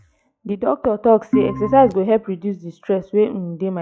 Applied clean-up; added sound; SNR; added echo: classical method log-MMSE.